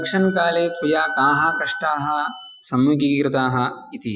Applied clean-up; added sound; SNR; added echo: classical method Wiener filter.